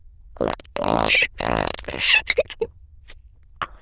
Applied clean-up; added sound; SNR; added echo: neural diffusion model UNIVERSE++.